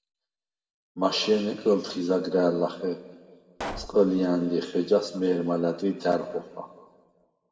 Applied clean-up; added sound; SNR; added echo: none; Explosion; 12 dB; reverberation time 1.5 s.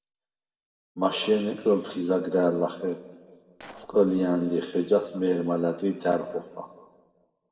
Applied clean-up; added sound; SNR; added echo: neural separator model SepFormer DNS4.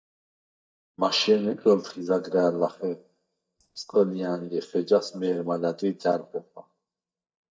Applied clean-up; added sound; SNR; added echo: neural mask model DeepFilterNet 3.